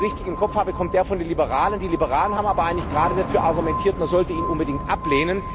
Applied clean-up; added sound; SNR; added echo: none; Glass + Subway, metro, underground / Train; 6 dB; none.